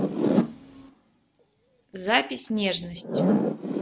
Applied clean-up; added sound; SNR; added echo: none; Zipper (clothing); -3 dB; none.